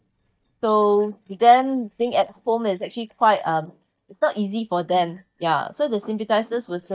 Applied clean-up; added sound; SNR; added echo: neural mask model DeepFilterNet 3.